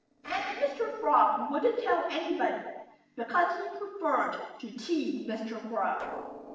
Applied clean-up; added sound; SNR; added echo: neural separator model SepFormer DNS4.